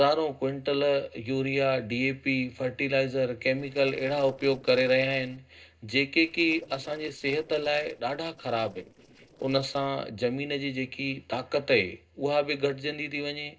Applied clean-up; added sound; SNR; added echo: neural separator model SepFormer DNS4.